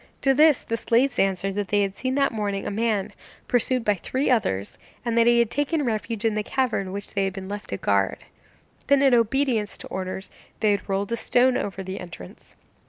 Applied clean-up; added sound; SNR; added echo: none; none; none; none.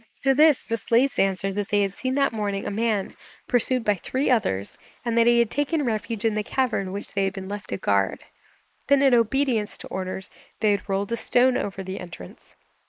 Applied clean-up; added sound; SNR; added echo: neural mask model Resemble Enhance denoiser.